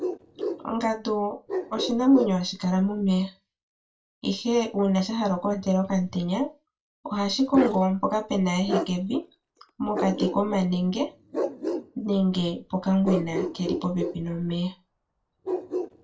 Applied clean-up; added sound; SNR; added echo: none; Bark; 9 dB; reverberation time 0.2 s.